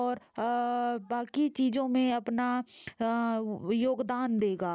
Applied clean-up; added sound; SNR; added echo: none; none; none; none.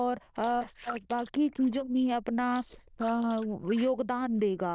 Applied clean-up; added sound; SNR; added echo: neural diffusion model UNIVERSE++.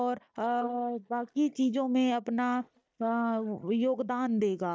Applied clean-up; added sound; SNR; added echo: neural mask model DeepFilterNet 3.